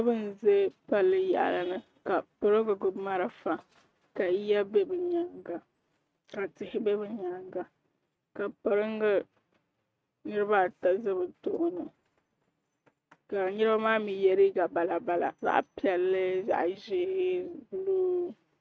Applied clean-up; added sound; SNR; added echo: neural mask model RNNoise.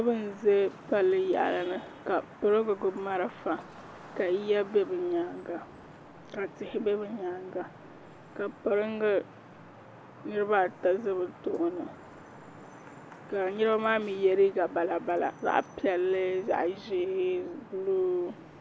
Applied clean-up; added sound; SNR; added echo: none; Traffic noise, roadway noise / Vehicle horn, car horn, honking; 19 dB; none.